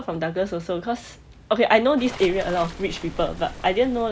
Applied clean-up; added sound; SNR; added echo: none; Waves, surf; 13 dB; none.